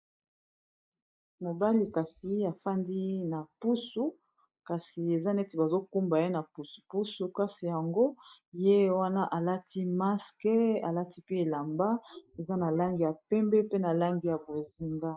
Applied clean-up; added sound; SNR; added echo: neural mask model Resemble Enhance denoiser.